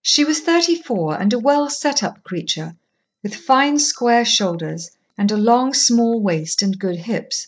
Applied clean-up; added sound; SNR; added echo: neural mask model DeepFilterNet 3.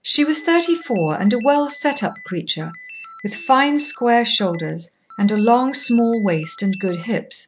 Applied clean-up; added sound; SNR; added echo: none; Ringtone; 20 dB; none.